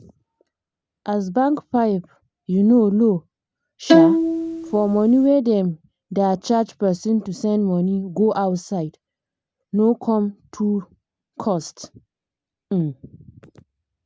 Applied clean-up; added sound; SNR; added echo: none; Bowed string instrument; -4 dB; none.